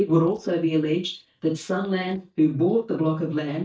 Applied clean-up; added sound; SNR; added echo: neural mask model DeepFilterNet 3.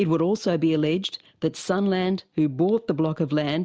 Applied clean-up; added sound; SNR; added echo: none; none; none; none.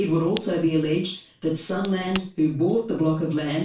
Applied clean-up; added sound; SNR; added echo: none; Crack; 12 dB; reverberation time 0.3 s.